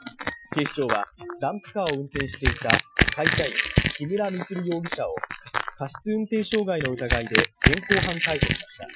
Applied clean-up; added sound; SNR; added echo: classical method Wiener filter.